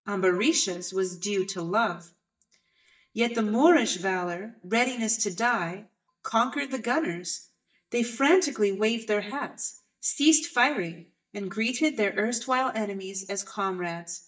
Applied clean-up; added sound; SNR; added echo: neural mask model DeepFilterNet 3.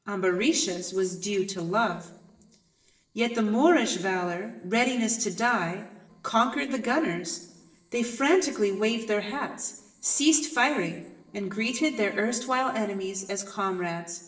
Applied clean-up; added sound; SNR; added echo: neural separator model SepFormer DNS4.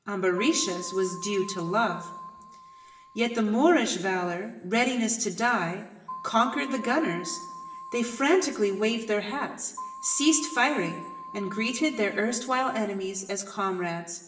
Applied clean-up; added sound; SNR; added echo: none; Keyboard (musical); 15 dB; reverberation time 1.0 s.